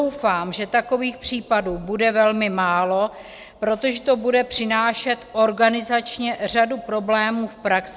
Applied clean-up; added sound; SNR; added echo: none; none; none; none.